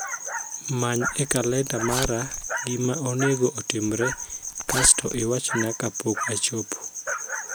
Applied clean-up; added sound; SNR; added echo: none; Zipper (clothing) + Dog; 8 dB; none.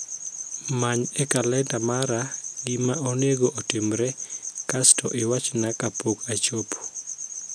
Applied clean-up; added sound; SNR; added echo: none; none; none; none.